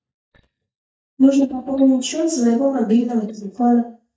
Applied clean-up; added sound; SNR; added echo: neural mask model DeepFilterNet 3.